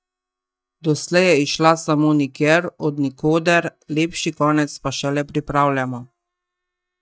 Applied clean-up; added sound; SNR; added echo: neural mask model DeepFilterNet 3.